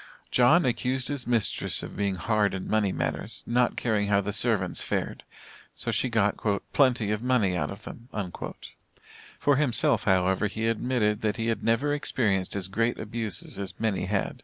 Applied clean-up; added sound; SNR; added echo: none; none; none; none.